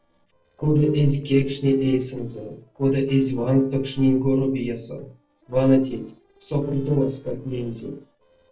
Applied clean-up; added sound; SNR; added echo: neural separator model SepFormer DNS4.